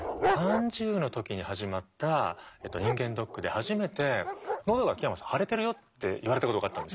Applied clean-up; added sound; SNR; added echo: none; Dog; 7 dB; none.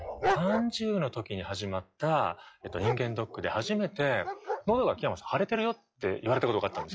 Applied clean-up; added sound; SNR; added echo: classical method log-MMSE.